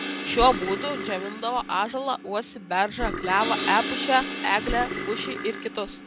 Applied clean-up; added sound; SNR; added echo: none; Burping, eructation + Crash cymbal; 6 dB; none.